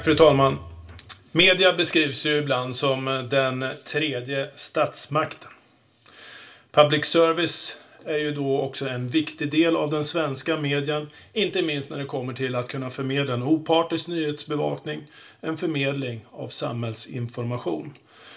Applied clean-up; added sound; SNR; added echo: none; none; none; reverberation time 0.2 s.